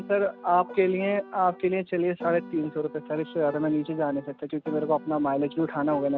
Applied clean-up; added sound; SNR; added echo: none; Piano; 16 dB; none.